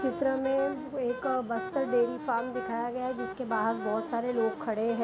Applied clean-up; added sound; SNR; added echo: none; Wind instrument, woodwind instrument; 9 dB; none.